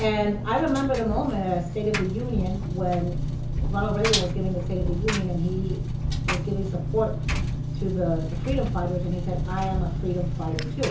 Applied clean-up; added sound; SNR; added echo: none; Engine; -1 dB; reverberation time 0.7 s.